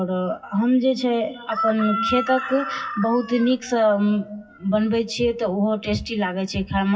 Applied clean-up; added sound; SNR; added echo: classical method WPE with log-MMSE.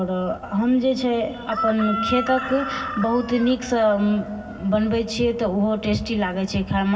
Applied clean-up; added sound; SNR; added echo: none; Chicken, rooster; 11 dB; reverberation time 0.4 s.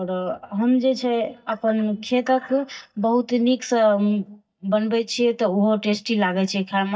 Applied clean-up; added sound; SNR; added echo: neural mask model DeepFilterNet 3.